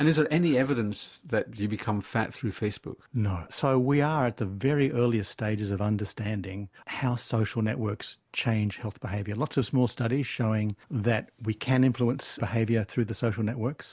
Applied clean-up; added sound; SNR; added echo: none; none; none; none.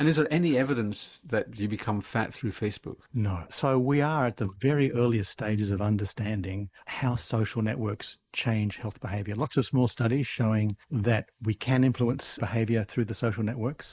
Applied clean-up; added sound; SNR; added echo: neural mask model Resemble Enhance denoiser.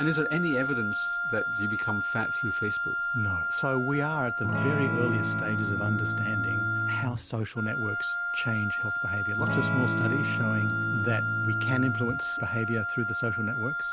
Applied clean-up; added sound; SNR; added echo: none; Wind instrument, woodwind instrument + Electric guitar / Strum; -3 dB; none.